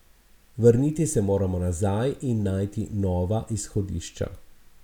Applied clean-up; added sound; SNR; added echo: none; none; none; none.